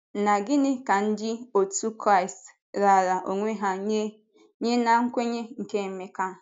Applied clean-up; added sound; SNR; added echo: none; none; none; none.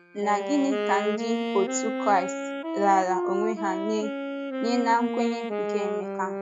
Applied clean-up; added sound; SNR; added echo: classical method log-MMSE.